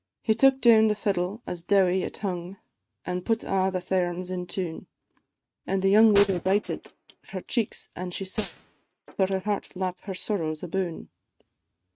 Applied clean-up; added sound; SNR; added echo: neural mask model RNNoise.